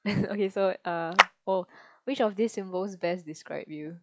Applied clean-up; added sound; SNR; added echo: classical method log-MMSE.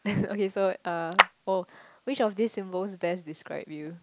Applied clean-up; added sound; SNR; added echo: none; Clapping; -1 dB; none.